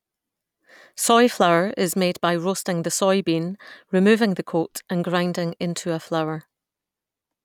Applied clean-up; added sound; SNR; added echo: none; none; none; none.